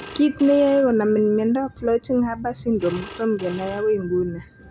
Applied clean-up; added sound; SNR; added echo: none; Telephone; 15 dB; none.